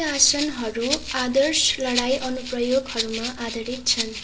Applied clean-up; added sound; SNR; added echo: none; Rattle (instrument); 8 dB; reverberation time 0.5 s.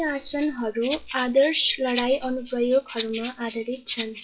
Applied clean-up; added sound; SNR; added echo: classical method WPE with log-MMSE.